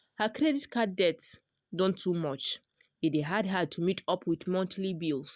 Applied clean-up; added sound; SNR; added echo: none; none; none; none.